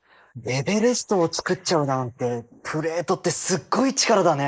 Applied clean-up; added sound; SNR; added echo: neural mask model Resemble Enhance denoiser.